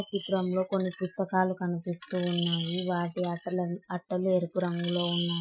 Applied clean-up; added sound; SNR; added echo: classical method Wiener filter.